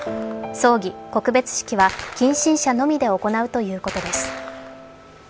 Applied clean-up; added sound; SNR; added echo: none; Gunshot, gunfire; 17 dB; none.